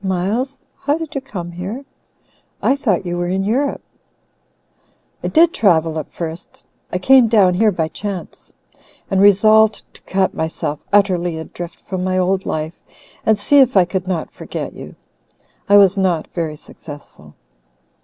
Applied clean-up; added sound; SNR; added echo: none; none; none; none.